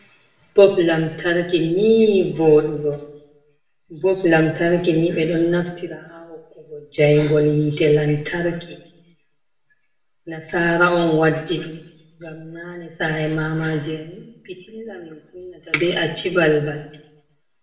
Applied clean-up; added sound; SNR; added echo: none; none; none; reverberation time 0.8 s.